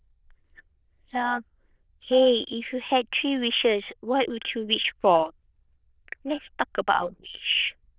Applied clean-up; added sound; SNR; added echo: neural diffusion model UNIVERSE++.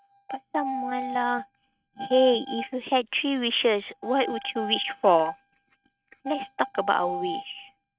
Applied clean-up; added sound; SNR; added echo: neural mask model RNNoise.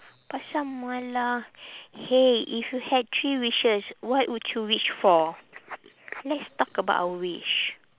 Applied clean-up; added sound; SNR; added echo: none; none; none; none.